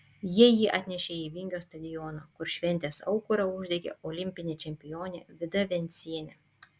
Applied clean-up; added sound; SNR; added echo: none; none; none; none.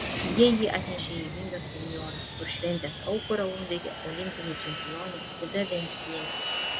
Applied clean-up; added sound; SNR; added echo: none; Fixed-wing aircraft, airplane; 5 dB; none.